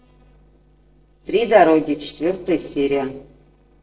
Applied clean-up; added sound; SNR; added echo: neural separator model SepFormer DNS4.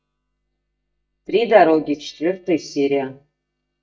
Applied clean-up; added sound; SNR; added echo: neural mask model DeepFilterNet 3.